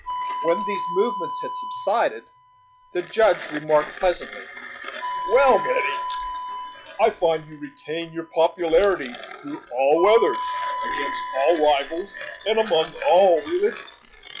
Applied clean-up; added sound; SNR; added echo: classical method log-MMSE.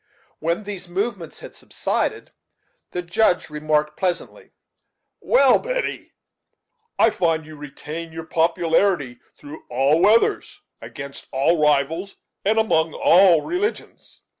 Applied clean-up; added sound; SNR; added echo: none; none; none; none.